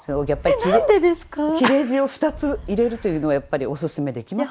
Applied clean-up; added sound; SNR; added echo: none; Boom; 20 dB; none.